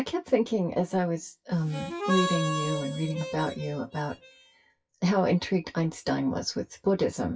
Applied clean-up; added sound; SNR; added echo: classical method WPE with log-MMSE.